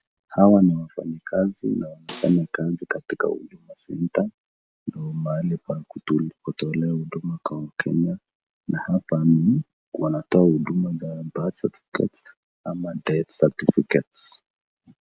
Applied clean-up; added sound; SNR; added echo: none; Snare drum; 20 dB; none.